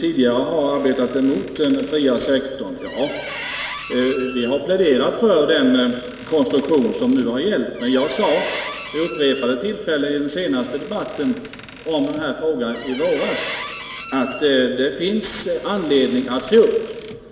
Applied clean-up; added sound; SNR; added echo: none; Squeak; 16 dB; reverberation time 3.0 s.